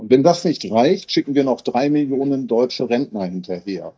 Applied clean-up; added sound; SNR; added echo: neural mask model DeepFilterNet 3.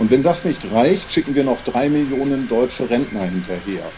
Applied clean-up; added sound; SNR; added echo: none; Mechanisms; 18 dB; reverberation time 0.4 s.